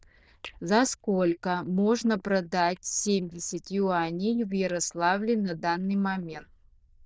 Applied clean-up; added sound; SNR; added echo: neural diffusion model UNIVERSE++.